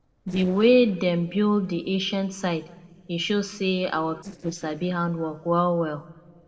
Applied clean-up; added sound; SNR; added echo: neural separator model SepFormer DNS4.